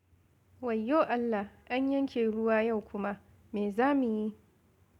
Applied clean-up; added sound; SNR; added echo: none; none; none; none.